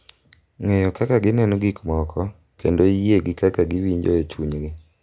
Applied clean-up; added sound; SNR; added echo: none; none; none; none.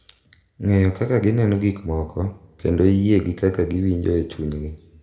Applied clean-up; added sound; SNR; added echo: none; none; none; reverberation time 0.7 s.